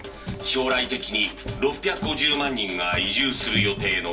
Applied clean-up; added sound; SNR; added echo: none; Run; 10 dB; reverberation time 0.3 s.